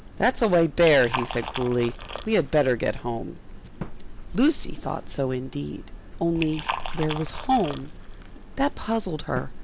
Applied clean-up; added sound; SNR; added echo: none; Liquid; 10 dB; none.